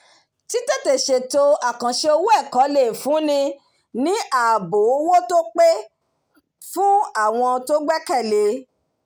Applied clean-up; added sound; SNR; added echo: none; none; none; none.